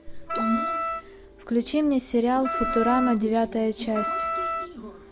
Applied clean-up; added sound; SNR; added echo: none; Wind instrument, woodwind instrument; 4 dB; none.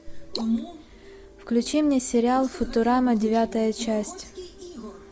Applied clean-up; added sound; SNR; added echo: none; none; none; none.